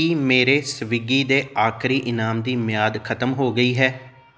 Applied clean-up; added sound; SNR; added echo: none; none; none; none.